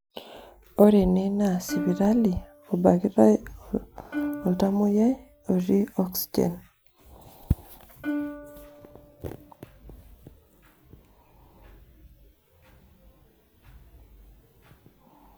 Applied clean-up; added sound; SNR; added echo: none; Plucked string instrument; 10 dB; none.